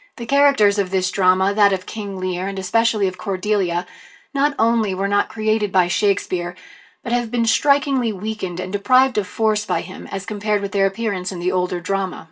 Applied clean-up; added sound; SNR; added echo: none; none; none; reverberation time 0.2 s.